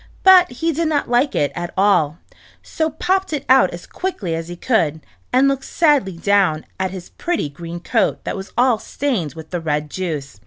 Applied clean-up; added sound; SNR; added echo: none; none; none; none.